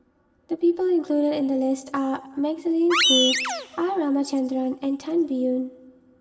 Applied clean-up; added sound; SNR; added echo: none; Animal; 1 dB; reverberation time 1.3 s.